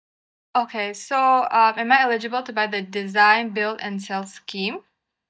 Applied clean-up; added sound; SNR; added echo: neural mask model DeepFilterNet 3.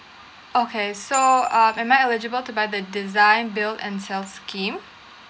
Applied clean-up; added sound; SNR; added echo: none; Bicycle bell; 18 dB; none.